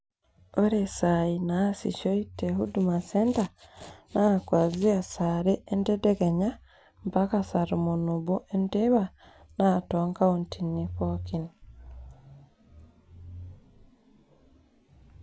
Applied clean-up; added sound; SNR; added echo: none; none; none; none.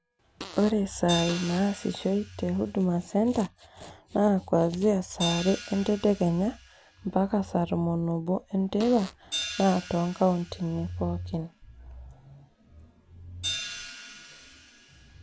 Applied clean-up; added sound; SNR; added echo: none; Fart + Hi-hat; 13 dB; none.